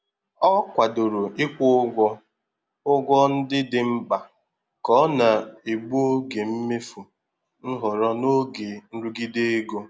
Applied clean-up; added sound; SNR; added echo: none; none; none; none.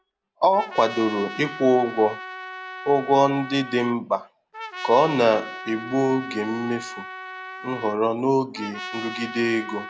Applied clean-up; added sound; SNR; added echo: none; Trumpet; 13 dB; none.